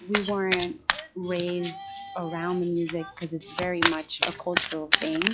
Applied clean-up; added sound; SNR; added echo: classical method log-MMSE.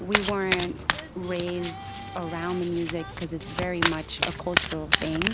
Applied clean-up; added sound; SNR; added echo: none; Domestic sounds, home sounds; -2 dB; none.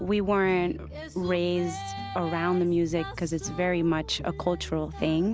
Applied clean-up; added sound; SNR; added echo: none; none; none; none.